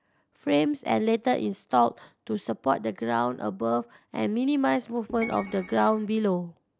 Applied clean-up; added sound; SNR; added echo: none; Organ; 15 dB; none.